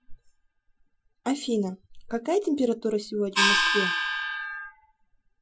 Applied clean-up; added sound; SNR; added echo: classical method Wiener filter.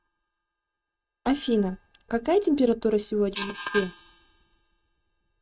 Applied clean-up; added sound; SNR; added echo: neural mask model RNNoise.